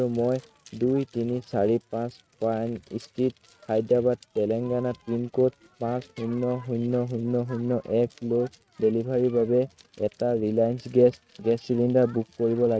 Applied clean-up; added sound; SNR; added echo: neural mask model RNNoise.